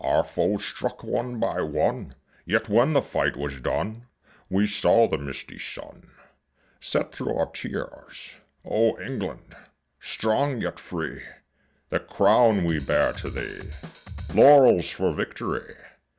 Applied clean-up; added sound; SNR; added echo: none; Drum kit; 11 dB; none.